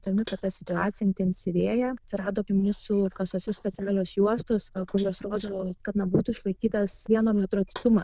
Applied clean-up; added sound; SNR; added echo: neural diffusion model UNIVERSE++.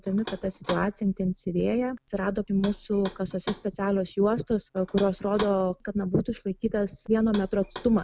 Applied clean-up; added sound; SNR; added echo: none; Knock; 16 dB; none.